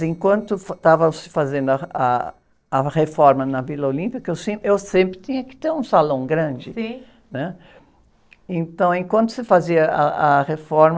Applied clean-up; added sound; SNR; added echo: neural separator model SepFormer DNS4.